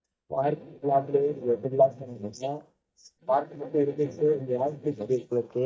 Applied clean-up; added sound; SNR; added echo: neural mask model DeepFilterNet 3.